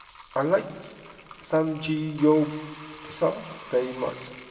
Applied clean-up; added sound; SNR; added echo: none; Bathtub (filling or washing); 16 dB; reverberation time 2.7 s.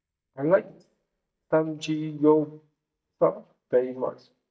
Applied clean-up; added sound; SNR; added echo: neural mask model DeepFilterNet 3.